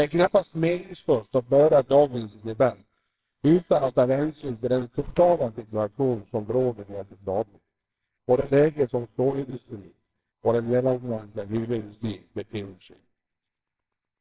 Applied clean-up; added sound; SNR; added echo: neural separator model SepFormer WHAMR!.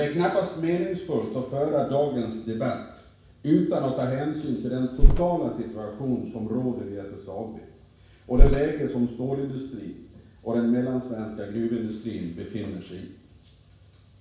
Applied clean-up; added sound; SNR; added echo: none; Bird; -4 dB; reverberation time 0.7 s.